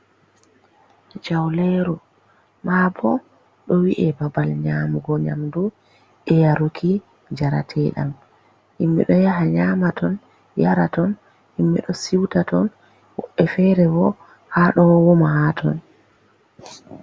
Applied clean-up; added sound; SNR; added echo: none; none; none; none.